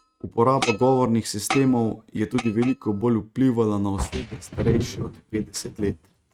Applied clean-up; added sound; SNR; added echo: neural mask model RNNoise.